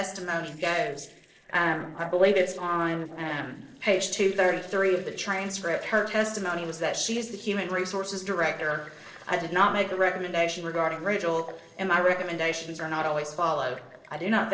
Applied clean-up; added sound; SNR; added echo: neural separator model SepFormer DNS4.